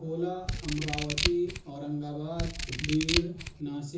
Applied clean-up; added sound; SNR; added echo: none; Scissors; 0 dB; reverberation time 0.6 s.